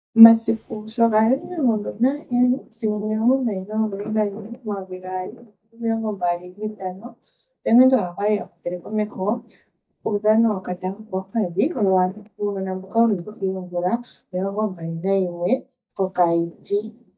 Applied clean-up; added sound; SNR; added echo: neural mask model DeepFilterNet 3.